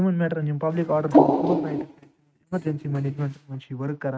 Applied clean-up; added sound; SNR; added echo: neural mask model RNNoise.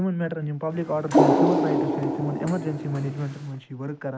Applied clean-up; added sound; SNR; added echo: none; Water; -4 dB; none.